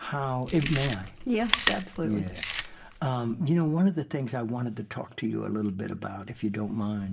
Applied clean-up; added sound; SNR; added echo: none; Chewing, mastication; 7 dB; reverberation time 0.6 s.